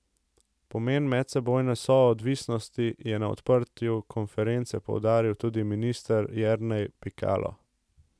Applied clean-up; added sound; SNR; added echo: none; none; none; none.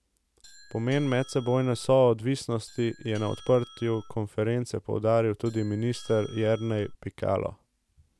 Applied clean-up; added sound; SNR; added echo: none; Doorbell; 19 dB; none.